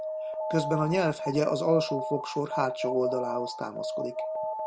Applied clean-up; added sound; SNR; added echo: none; Alarm; 3 dB; none.